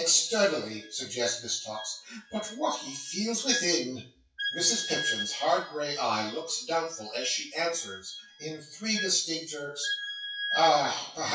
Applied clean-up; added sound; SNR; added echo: classical method WPE with log-MMSE.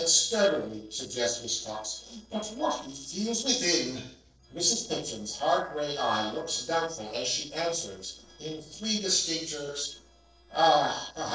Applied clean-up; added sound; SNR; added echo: neural separator model SepFormer DNS4.